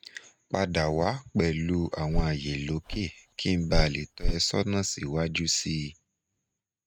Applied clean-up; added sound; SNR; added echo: neural mask model RNNoise.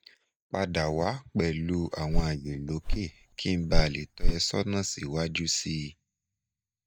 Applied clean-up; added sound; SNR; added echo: neural mask model DeepFilterNet 3.